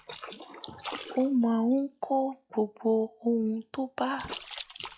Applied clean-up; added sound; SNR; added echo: classical method log-MMSE.